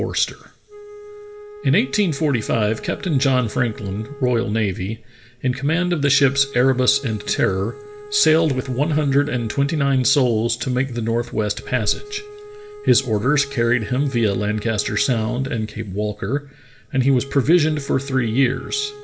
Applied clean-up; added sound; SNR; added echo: none; Wind instrument, woodwind instrument; 18 dB; reverberation time 0.6 s.